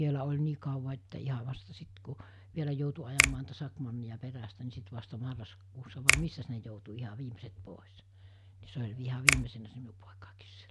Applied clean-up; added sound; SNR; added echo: none; Finger snapping; -5 dB; none.